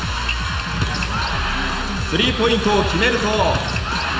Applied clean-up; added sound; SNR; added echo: none; none; none; reverberation time 3.0 s.